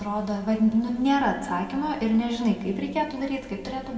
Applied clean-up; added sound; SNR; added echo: none; none; none; reverberation time 0.7 s.